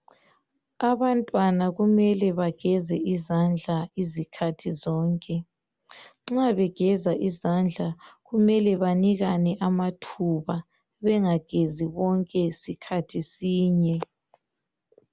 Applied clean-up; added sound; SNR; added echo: none; none; none; none.